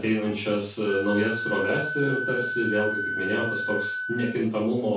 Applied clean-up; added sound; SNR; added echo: none; Wind instrument, woodwind instrument; 5 dB; reverberation time 0.3 s.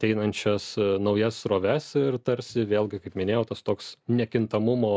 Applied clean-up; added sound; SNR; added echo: none; none; none; none.